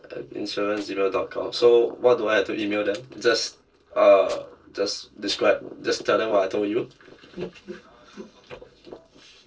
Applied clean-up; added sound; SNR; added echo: neural separator model SepFormer DNS4.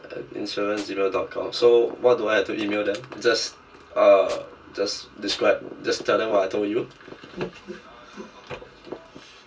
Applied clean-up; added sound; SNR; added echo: none; Tools; 18 dB; reverberation time 0.1 s.